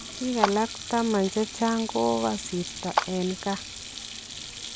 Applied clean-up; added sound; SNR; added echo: none; Sink (filling or washing) + Clapping; 6 dB; none.